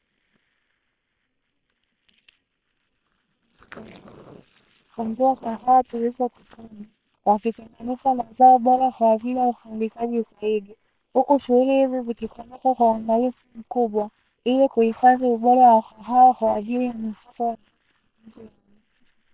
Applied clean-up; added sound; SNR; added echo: neural separator model SepFormer WHAM!.